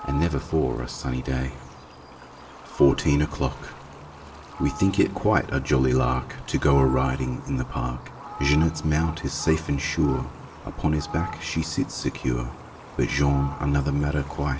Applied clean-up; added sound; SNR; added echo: none; Fowl; 15 dB; reverberation time 0.6 s.